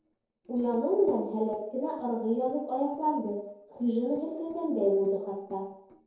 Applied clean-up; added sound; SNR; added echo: neural separator model SepFormer DNS4.